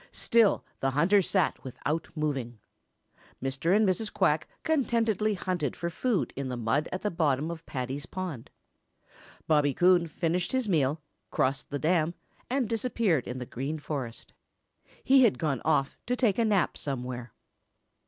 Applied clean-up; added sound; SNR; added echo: none; none; none; none.